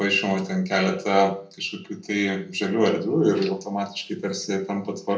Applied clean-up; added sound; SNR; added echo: none; none; none; reverberation time 0.3 s.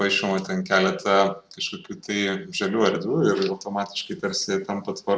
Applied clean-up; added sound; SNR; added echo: none; none; none; none.